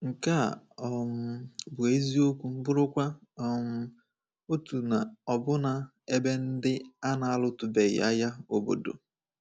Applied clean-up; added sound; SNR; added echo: none; none; none; none.